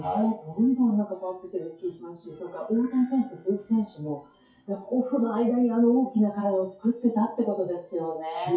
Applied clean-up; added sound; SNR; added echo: classical method WPE with log-MMSE.